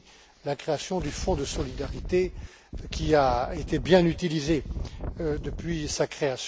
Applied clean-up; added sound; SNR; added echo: none; Wind; 7 dB; none.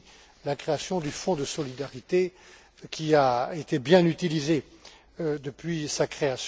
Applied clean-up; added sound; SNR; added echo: none; none; none; none.